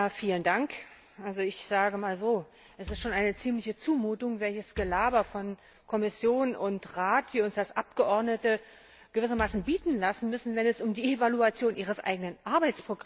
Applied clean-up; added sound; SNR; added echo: none; Wood; 16 dB; none.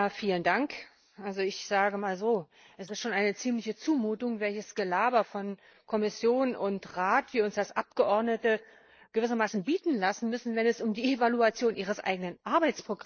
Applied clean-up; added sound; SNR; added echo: neural mask model Resemble Enhance denoiser.